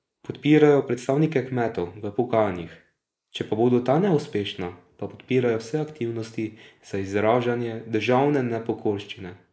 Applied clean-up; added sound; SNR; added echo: neural mask model Resemble Enhance denoiser.